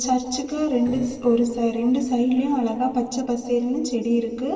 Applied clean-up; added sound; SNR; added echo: neural separator model SepFormer DNS4.